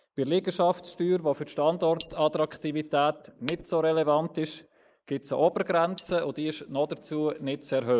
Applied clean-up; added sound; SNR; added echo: neural mask model Resemble Enhance denoiser.